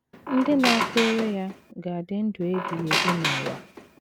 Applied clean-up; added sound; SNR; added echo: none; Squeak; 2 dB; none.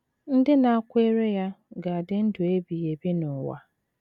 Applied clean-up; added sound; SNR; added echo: none; none; none; none.